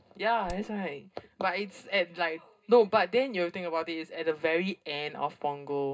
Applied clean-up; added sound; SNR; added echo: none; Hammer; 14 dB; reverberation time 0.2 s.